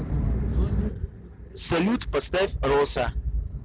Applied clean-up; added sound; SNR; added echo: none; none; none; none.